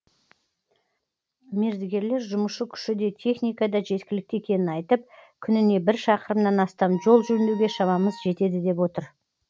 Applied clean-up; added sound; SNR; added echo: none; Wind instrument, woodwind instrument; 19 dB; none.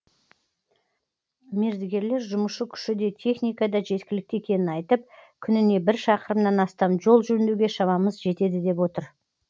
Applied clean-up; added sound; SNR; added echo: none; none; none; none.